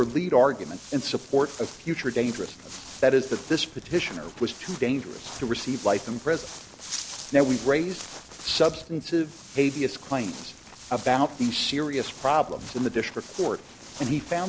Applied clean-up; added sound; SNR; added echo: none; Walk, footsteps; 15 dB; none.